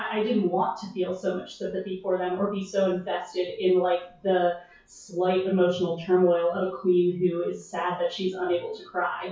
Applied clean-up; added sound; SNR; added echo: classical method WPE with log-MMSE.